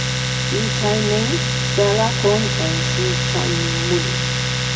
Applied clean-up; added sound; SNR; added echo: none; Domestic sounds, home sounds; -3 dB; reverberation time 2.5 s.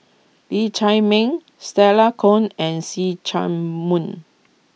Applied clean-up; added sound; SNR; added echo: none; none; none; none.